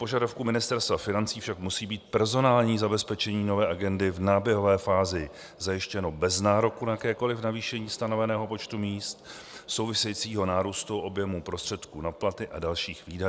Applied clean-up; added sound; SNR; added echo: none; none; none; none.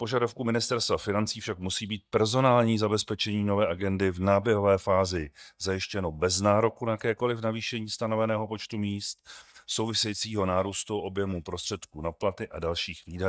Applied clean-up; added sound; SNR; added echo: neural mask model DeepFilterNet 3.